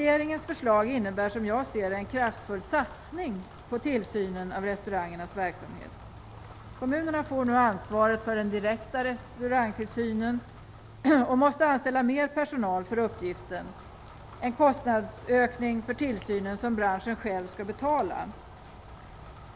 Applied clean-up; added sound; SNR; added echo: none; Rain; 17 dB; none.